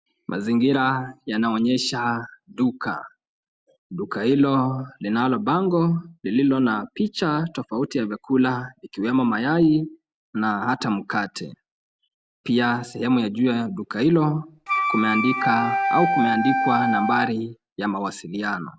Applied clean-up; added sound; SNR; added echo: none; Wind instrument, woodwind instrument; 0 dB; none.